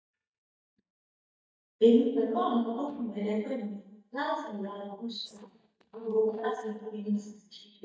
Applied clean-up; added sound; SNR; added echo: neural mask model DeepFilterNet 3.